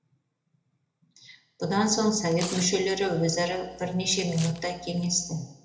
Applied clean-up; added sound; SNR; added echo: none; Tearing; 16 dB; reverberation time 1.0 s.